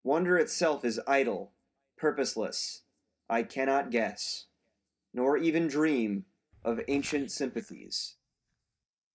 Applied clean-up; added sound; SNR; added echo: neural mask model DeepFilterNet 3.